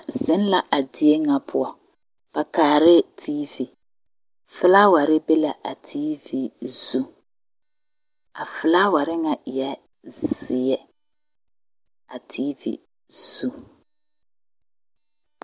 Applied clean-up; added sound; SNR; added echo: none; none; none; none.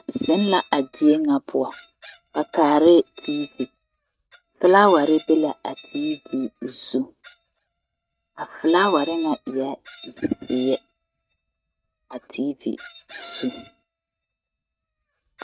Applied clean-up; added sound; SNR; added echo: neural mask model RNNoise.